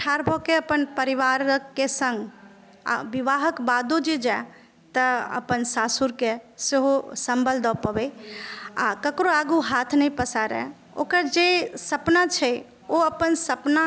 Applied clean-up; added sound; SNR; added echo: none; none; none; none.